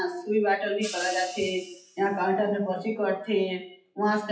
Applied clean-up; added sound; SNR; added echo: classical method WPE with log-MMSE.